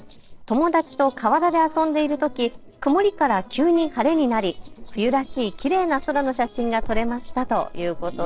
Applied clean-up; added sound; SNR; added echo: neural separator model SepFormer DNS4.